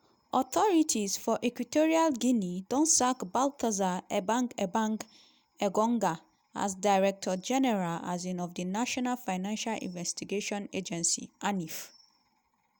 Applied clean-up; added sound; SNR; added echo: none; none; none; none.